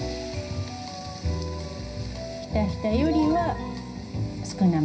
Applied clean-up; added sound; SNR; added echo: none; none; none; reverberation time 0.4 s.